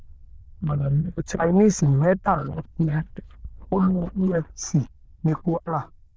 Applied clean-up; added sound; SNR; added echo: neural diffusion model UNIVERSE++.